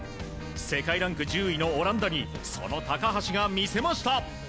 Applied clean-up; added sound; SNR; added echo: none; none; none; none.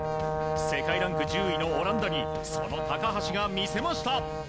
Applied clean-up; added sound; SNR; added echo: none; Brass instrument; 0 dB; none.